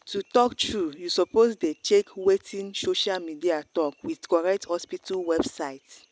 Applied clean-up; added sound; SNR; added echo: none; none; none; none.